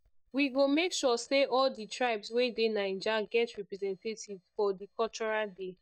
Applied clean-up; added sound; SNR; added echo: neural mask model DeepFilterNet 3.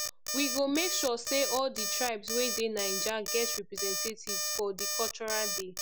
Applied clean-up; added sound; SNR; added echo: none; Alarm; 1 dB; none.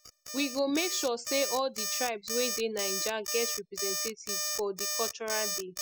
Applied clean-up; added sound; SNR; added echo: classical method spectral subtraction.